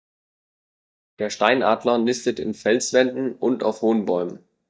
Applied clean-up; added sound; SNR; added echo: neural mask model DeepFilterNet 3.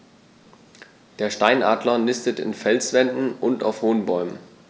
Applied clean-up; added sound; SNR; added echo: none; none; none; none.